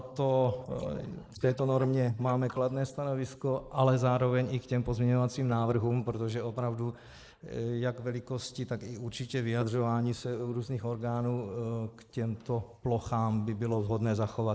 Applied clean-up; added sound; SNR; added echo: neural mask model Resemble Enhance denoiser.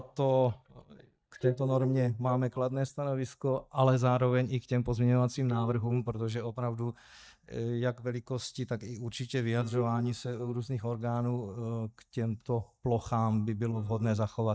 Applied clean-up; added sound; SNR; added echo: neural mask model DeepFilterNet 3.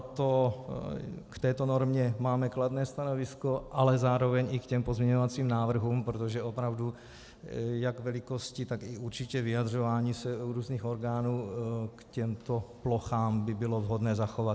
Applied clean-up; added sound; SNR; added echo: none; none; none; none.